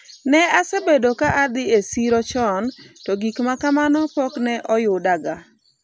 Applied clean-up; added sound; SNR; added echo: none; none; none; none.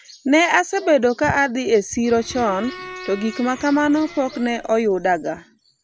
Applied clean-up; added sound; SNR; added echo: none; Bowed string instrument; 18 dB; none.